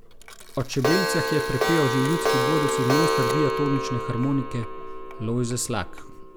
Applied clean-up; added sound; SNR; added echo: none; Clock; 1 dB; none.